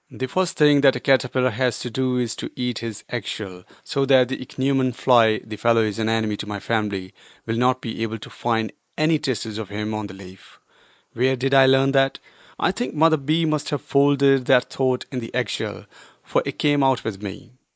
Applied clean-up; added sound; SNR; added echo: neural mask model Resemble Enhance denoiser.